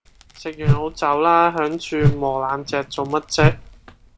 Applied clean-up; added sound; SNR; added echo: none; Whoosh, swoosh, swish; 2 dB; none.